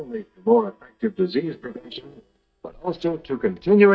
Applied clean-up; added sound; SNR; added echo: neural mask model DeepFilterNet 3.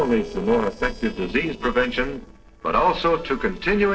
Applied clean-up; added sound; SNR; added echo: neural separator model SepFormer DNS4.